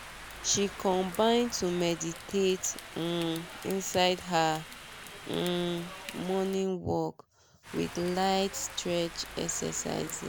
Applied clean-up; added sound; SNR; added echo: none; Rain; 14 dB; none.